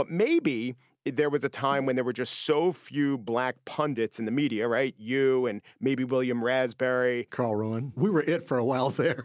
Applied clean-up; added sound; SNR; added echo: none; Snare drum; 19 dB; none.